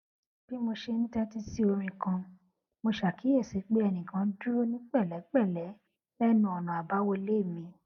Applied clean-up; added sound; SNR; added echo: none; none; none; none.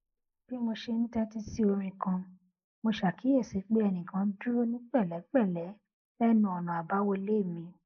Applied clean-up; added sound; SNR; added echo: neural mask model Resemble Enhance denoiser.